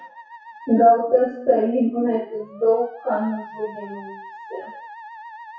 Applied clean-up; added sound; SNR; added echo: classical method WPE with log-MMSE.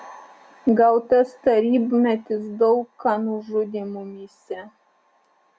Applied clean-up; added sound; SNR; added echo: none; none; none; none.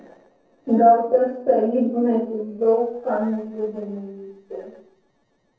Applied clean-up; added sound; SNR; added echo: neural separator model SepFormer DNS4.